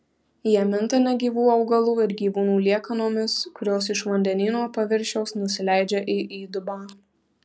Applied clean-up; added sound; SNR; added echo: none; none; none; none.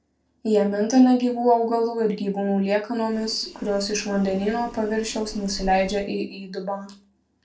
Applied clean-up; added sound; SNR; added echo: neural separator model SepFormer DNS4.